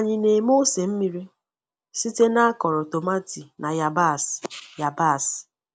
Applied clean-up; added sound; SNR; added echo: none; none; none; none.